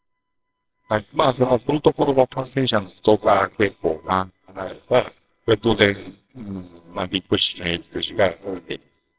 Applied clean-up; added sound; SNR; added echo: neural separator model SepFormer WHAMR!.